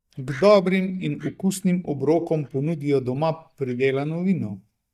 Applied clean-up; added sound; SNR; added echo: neural mask model DeepFilterNet 3.